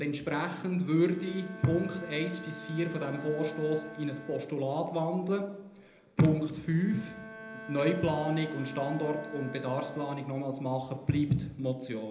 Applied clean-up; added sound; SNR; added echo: none; Bowed string instrument; 16 dB; reverberation time 0.8 s.